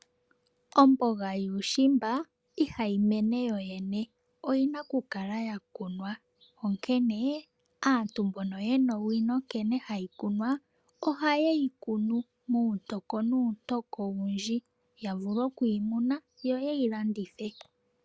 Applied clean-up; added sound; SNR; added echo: none; none; none; none.